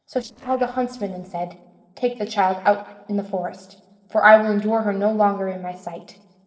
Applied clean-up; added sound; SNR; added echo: neural separator model SepFormer DNS4.